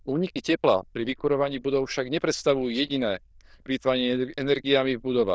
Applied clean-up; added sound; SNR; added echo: neural diffusion model UNIVERSE++.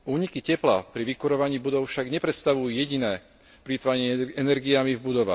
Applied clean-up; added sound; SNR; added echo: none; none; none; none.